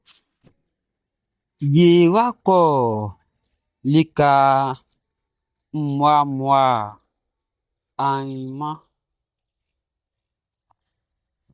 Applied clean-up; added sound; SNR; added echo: neural mask model DeepFilterNet 3.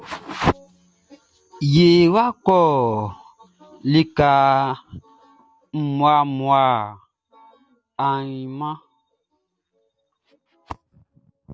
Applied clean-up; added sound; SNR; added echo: none; none; none; none.